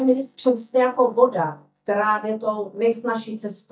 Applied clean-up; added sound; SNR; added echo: neural mask model DeepFilterNet 3.